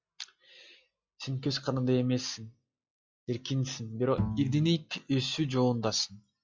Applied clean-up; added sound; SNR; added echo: classical method log-MMSE.